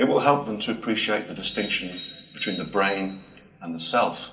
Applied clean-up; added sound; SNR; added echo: none; Bird; 14 dB; reverberation time 0.2 s.